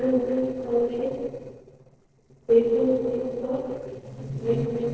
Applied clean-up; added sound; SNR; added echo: neural separator model SepFormer DNS4.